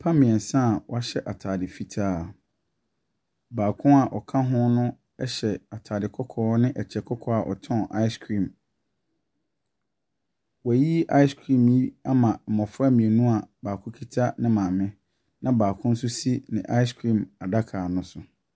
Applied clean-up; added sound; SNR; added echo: none; none; none; none.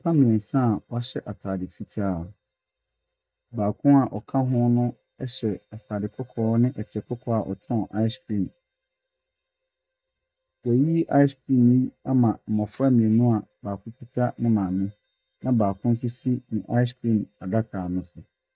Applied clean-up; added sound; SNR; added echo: neural mask model DeepFilterNet 3.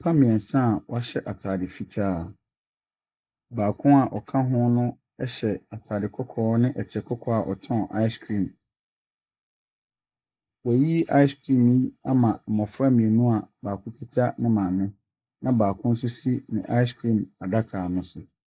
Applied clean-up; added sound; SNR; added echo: neural mask model Resemble Enhance denoiser.